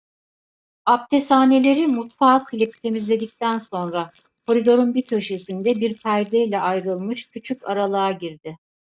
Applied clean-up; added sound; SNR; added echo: neural mask model DeepFilterNet 3.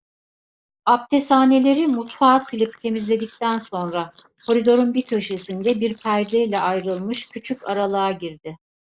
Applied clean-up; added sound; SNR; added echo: neural mask model Resemble Enhance denoiser.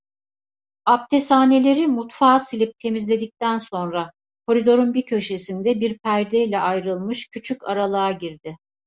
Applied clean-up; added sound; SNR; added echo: none; none; none; none.